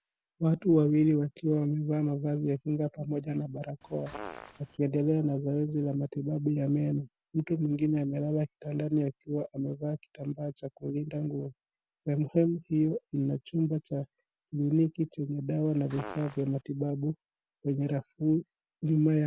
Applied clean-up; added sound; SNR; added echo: none; Fart; 15 dB; none.